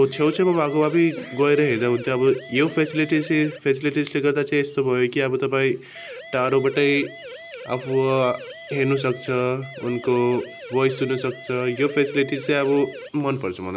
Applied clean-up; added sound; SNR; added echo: none; Siren; 16 dB; none.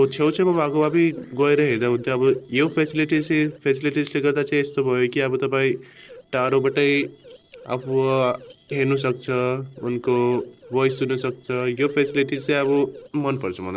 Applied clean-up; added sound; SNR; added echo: neural separator model SepFormer DNS4.